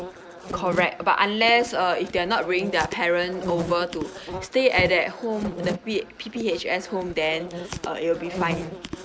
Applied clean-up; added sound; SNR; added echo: none; Insect; 10 dB; none.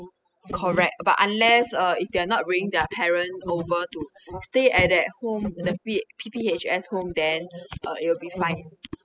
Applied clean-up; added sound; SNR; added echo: classical method spectral subtraction.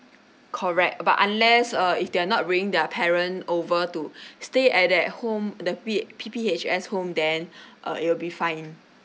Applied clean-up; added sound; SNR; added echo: none; none; none; none.